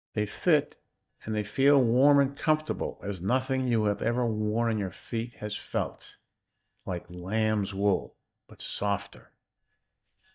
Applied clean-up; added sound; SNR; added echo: neural mask model DeepFilterNet 3.